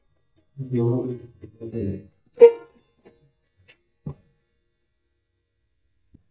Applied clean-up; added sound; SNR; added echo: neural mask model DeepFilterNet 3.